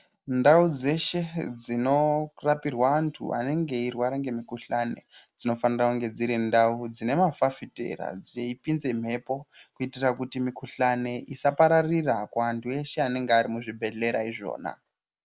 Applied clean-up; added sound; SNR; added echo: none; none; none; none.